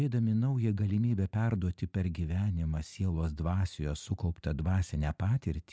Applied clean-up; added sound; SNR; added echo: none; none; none; none.